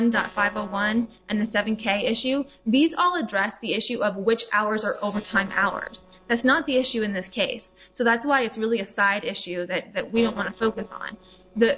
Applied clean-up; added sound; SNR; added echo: neural separator model SepFormer DNS4.